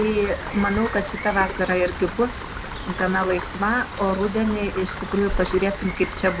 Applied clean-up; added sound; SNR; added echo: none; Rain; 7 dB; none.